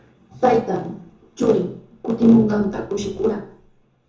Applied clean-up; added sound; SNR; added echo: none; none; none; reverberation time 0.6 s.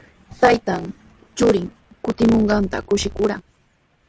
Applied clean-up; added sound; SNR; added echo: none; none; none; none.